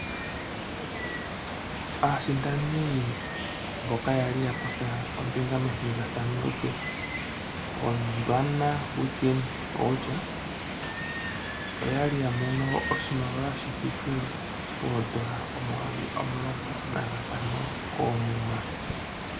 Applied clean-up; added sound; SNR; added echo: none; Water; 3 dB; reverberation time 0.2 s.